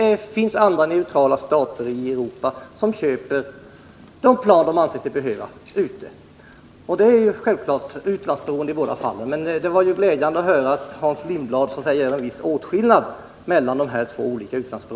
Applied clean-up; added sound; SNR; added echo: none; none; none; none.